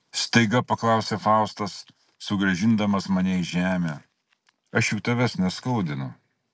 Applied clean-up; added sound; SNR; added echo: none; none; none; none.